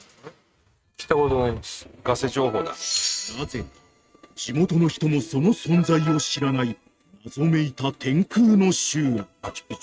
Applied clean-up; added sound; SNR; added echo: neural mask model RNNoise.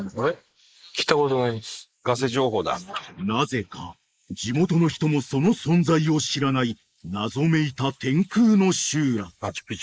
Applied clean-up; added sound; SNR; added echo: neural mask model Resemble Enhance denoiser.